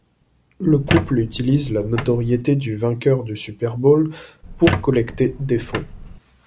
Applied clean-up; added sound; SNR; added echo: none; Squeak; 7 dB; none.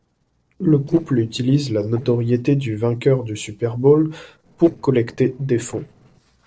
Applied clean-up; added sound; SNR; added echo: neural separator model SepFormer DNS4.